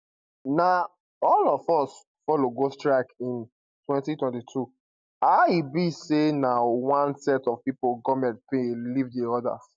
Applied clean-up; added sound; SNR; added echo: none; none; none; none.